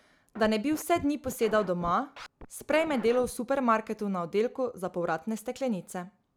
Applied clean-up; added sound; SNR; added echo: none; Scratching (performance technique); 16 dB; none.